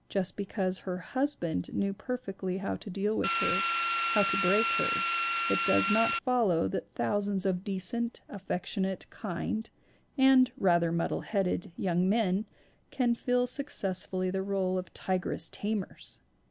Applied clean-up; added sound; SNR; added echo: none; Drill; -2 dB; none.